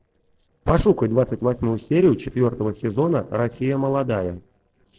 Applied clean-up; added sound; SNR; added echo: neural separator model SepFormer DNS4.